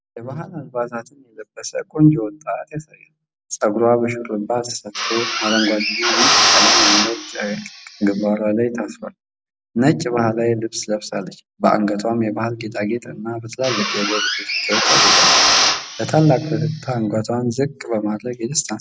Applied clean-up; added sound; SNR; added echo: none; Drill; -3 dB; none.